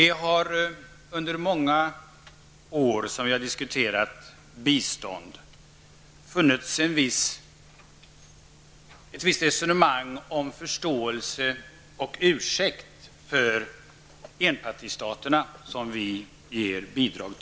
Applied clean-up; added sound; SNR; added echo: none; none; none; none.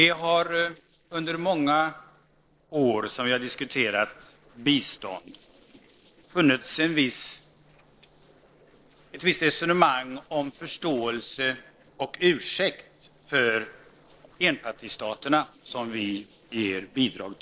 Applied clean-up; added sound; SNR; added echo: neural separator model SepFormer DNS4.